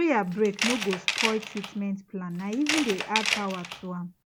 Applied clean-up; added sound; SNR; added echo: none; Tools; 3 dB; none.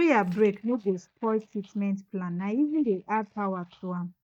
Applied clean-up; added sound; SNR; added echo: neural mask model DeepFilterNet 3.